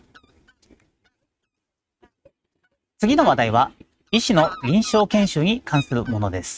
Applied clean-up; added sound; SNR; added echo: neural mask model RNNoise.